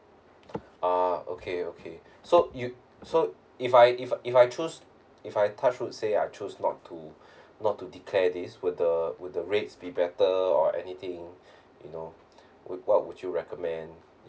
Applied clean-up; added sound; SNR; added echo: none; none; none; none.